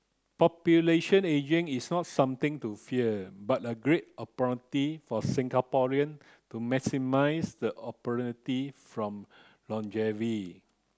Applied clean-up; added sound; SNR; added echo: none; none; none; none.